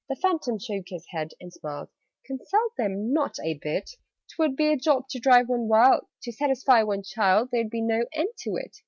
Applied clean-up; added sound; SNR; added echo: none; none; none; none.